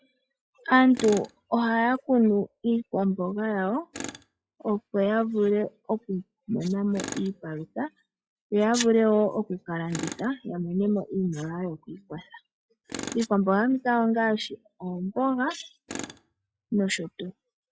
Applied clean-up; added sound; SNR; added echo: classical method log-MMSE.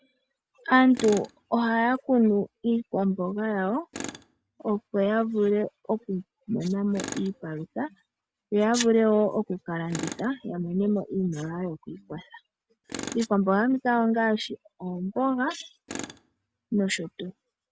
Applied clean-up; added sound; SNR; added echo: none; Tools; 18 dB; none.